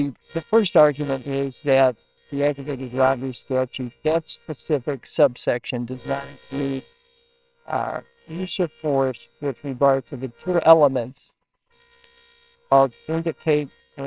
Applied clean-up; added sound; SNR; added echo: neural separator model SepFormer WHAMR!.